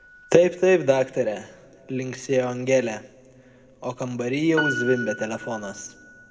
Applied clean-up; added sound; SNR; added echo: none; Piano; 13 dB; reverberation time 1.3 s.